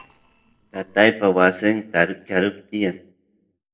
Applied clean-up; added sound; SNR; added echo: neural separator model SepFormer DNS4.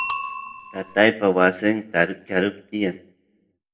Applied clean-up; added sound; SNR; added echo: none; Bicycle bell; 4 dB; reverberation time 0.5 s.